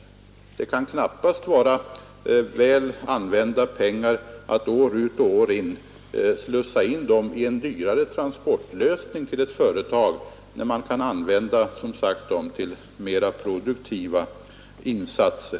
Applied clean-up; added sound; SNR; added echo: none; none; none; none.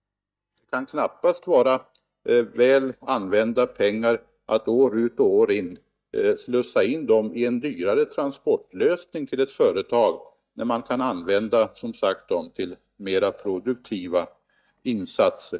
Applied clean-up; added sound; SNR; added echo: neural mask model DeepFilterNet 3.